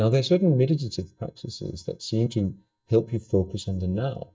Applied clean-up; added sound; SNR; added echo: neural mask model DeepFilterNet 3.